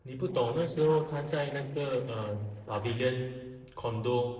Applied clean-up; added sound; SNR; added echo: neural separator model SepFormer DNS4.